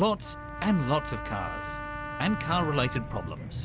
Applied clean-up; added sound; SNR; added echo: none; Trumpet; 9 dB; none.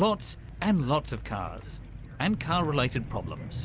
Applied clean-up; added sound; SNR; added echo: none; none; none; none.